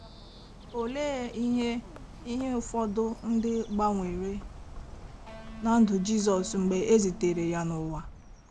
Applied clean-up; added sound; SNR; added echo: none; Bird + Electric guitar; 14 dB; none.